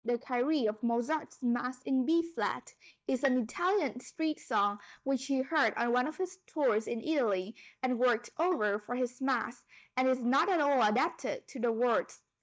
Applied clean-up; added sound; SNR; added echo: neural mask model DeepFilterNet 3.